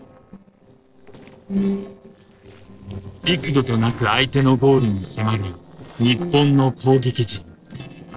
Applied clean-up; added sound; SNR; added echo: neural separator model SepFormer DNS4.